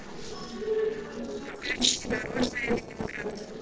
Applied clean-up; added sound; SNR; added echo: neural separator model SepFormer DNS4.